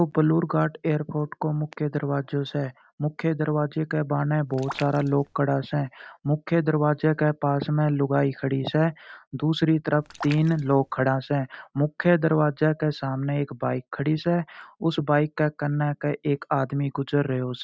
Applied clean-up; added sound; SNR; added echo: none; Raindrop; 17 dB; none.